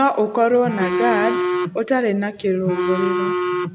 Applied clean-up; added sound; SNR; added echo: none; Telephone; 3 dB; none.